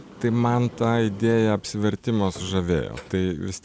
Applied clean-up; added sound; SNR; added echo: none; Sliding door; 19 dB; none.